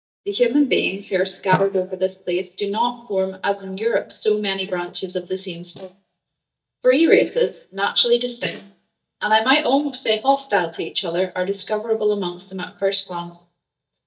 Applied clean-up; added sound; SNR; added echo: neural mask model DeepFilterNet 3.